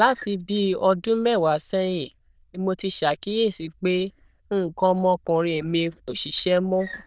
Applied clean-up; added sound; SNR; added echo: neural diffusion model UNIVERSE++.